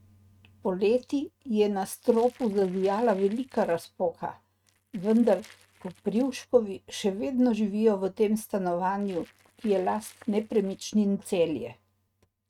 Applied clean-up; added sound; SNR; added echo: neural mask model RNNoise.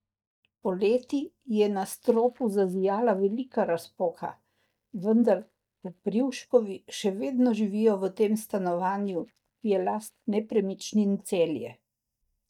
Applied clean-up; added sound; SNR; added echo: neural mask model DeepFilterNet 3.